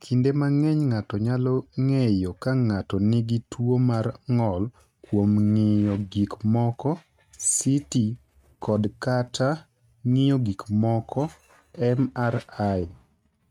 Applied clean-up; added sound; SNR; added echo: neural mask model RNNoise.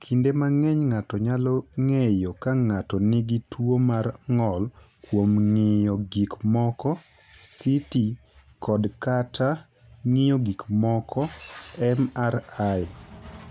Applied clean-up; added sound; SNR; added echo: none; none; none; none.